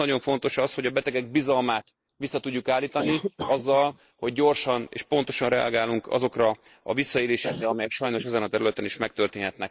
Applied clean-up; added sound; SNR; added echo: neural mask model Resemble Enhance denoiser.